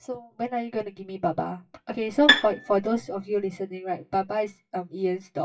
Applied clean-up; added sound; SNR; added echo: classical method WPE with log-MMSE.